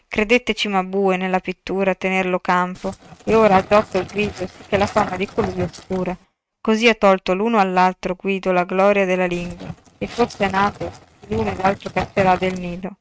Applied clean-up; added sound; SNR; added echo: neural mask model RNNoise.